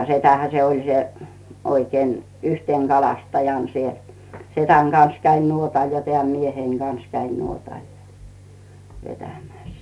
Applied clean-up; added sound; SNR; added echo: none; none; none; none.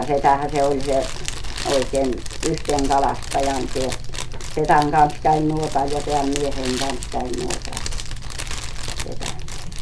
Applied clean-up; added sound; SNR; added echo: none; Fire; 3 dB; none.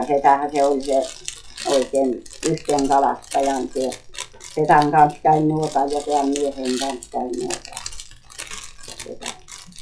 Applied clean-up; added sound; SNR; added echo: classical method log-MMSE.